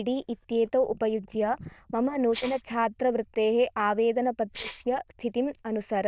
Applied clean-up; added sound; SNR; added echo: neural diffusion model UNIVERSE++.